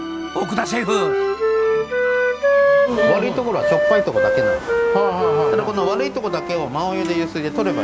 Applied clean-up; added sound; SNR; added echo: none; Wind instrument, woodwind instrument; -3 dB; none.